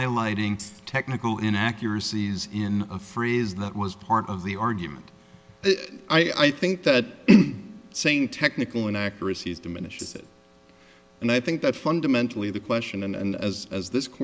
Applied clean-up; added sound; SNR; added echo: none; Tambourine; 19 dB; none.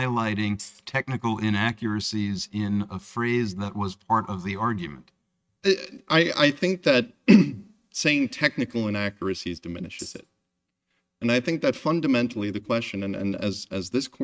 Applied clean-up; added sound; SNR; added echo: neural mask model RNNoise.